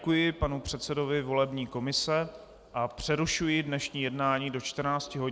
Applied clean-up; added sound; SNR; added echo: none; none; none; none.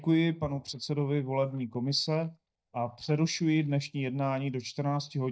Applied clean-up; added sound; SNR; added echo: neural mask model DeepFilterNet 3.